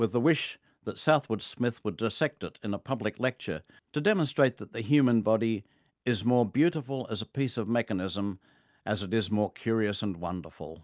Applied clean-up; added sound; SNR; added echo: none; none; none; none.